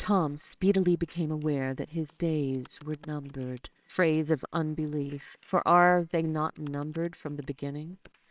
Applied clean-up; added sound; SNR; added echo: neural separator model SepFormer WHAMR!.